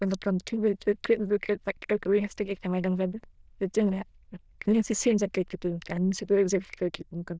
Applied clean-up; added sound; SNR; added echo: neural diffusion model UNIVERSE++.